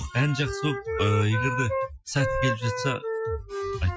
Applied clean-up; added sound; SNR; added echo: classical method Wiener filter.